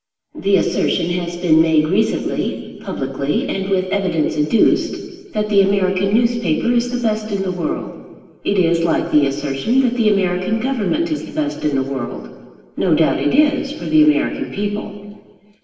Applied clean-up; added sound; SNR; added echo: none; none; none; reverberation time 1.3 s.